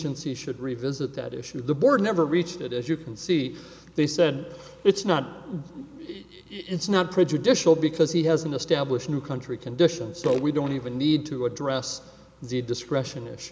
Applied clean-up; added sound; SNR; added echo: none; Fart; 15 dB; none.